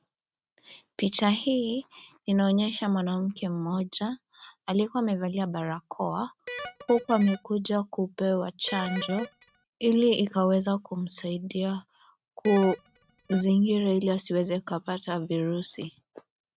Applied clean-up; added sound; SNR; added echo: neural mask model RNNoise.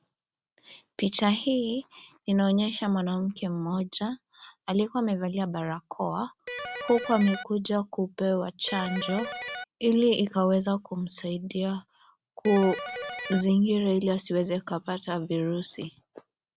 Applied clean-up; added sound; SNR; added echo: none; Electric guitar; 8 dB; none.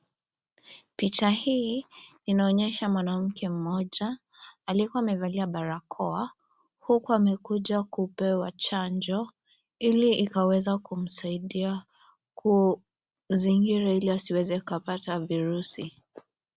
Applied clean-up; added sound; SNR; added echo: none; none; none; none.